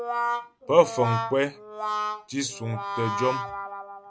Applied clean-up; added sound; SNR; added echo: none; Brass instrument; 4 dB; none.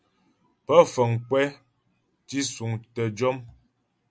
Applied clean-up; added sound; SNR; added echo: none; none; none; none.